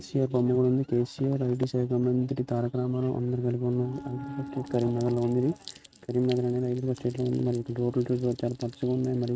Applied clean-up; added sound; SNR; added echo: neural mask model RNNoise.